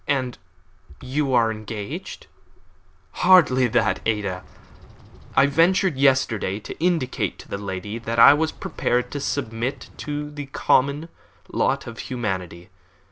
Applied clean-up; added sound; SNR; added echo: none; Bird vocalization, bird call, bird song; 20 dB; none.